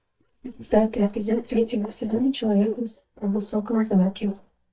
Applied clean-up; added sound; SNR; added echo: neural mask model DeepFilterNet 3.